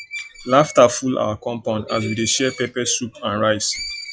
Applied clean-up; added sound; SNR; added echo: classical method log-MMSE.